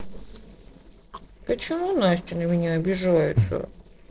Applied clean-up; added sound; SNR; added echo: neural separator model SepFormer DNS4.